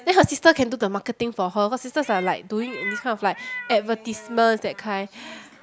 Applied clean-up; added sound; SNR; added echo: none; Meow; 14 dB; none.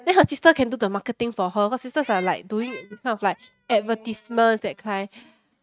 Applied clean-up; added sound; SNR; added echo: neural mask model RNNoise.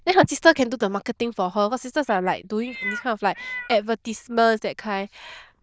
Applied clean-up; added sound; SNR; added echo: neural diffusion model UNIVERSE++.